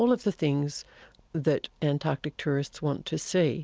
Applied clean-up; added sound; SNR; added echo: none; none; none; none.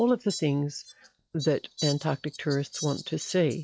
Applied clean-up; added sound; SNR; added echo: classical method log-MMSE.